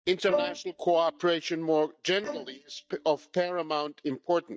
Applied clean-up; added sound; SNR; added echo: neural mask model DeepFilterNet 3.